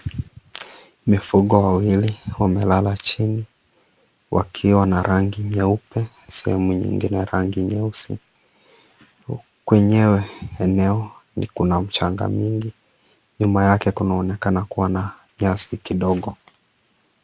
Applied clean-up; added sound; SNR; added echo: none; none; none; none.